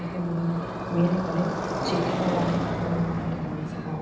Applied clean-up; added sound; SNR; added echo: none; Motorcycle; 2 dB; reverberation time 0.8 s.